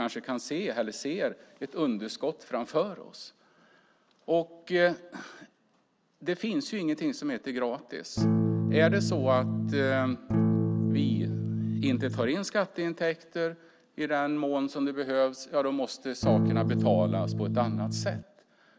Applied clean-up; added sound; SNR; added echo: none; Electric guitar / Strum; -3 dB; none.